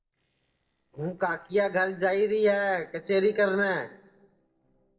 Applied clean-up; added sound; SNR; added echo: neural separator model SepFormer DNS4.